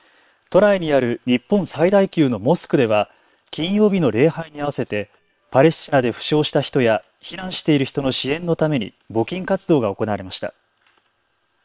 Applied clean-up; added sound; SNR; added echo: neural separator model SepFormer WHAM!.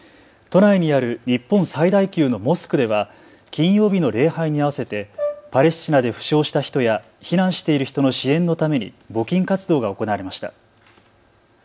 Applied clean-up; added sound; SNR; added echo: none; Brass instrument; 12 dB; none.